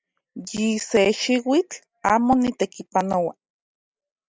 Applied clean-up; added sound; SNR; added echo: none; none; none; none.